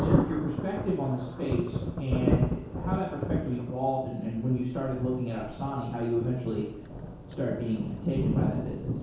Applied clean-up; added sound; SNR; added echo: none; Thunder; 0 dB; reverberation time 0.8 s.